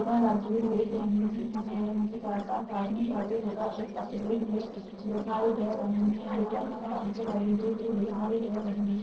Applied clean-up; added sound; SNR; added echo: neural separator model SepFormer DNS4.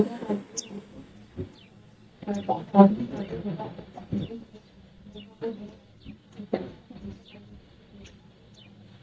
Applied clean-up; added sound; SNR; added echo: neural mask model DeepFilterNet 3.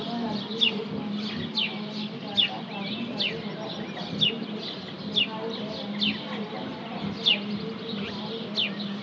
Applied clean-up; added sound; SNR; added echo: none; Chirp, tweet; -4 dB; reverberation time 0.6 s.